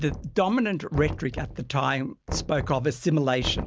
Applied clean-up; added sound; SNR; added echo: none; Knock; 10 dB; none.